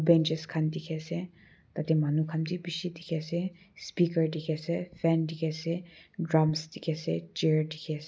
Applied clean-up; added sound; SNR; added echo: none; none; none; none.